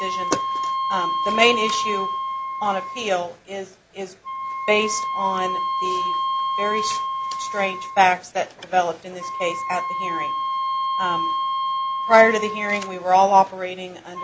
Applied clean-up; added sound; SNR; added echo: none; Wind instrument, woodwind instrument; 3 dB; none.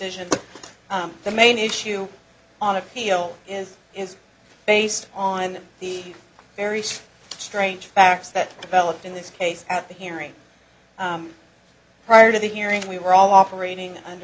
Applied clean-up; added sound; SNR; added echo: none; none; none; none.